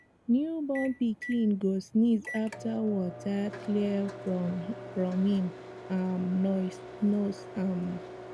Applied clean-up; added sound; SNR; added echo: none; Microwave oven; 14 dB; none.